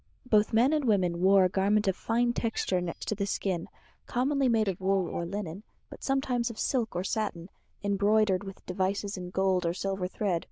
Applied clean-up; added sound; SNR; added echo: neural diffusion model UNIVERSE++.